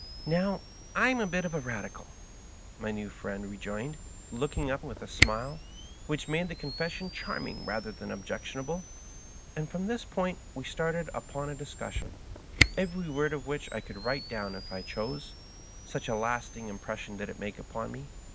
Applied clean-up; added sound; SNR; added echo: none; Camera; 3 dB; none.